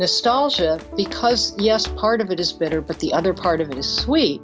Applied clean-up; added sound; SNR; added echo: none; Run; 16 dB; none.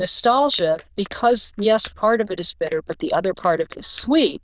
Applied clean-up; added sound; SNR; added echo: neural diffusion model UNIVERSE++.